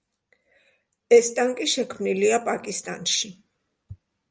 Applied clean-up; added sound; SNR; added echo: none; none; none; none.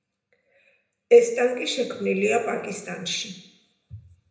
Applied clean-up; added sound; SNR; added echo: none; none; none; reverberation time 0.8 s.